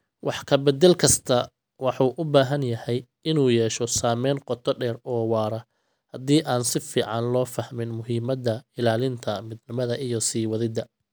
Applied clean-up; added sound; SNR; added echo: none; none; none; none.